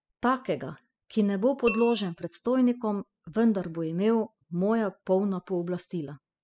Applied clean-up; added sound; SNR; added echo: classical method spectral subtraction.